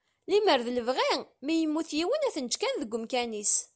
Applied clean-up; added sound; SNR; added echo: none; none; none; none.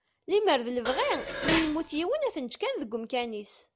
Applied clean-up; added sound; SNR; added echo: none; Dishes, pots, and pans; 4 dB; none.